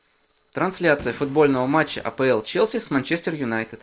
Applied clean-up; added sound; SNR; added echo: neural separator model SepFormer DNS4.